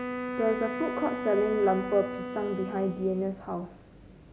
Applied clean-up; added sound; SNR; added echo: none; Wind instrument, woodwind instrument; 6 dB; none.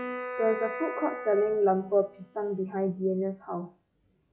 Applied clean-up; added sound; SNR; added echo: classical method log-MMSE.